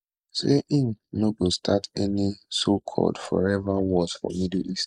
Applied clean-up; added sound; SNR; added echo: neural mask model Resemble Enhance denoiser.